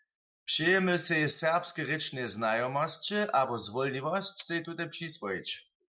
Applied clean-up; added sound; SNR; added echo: none; none; none; none.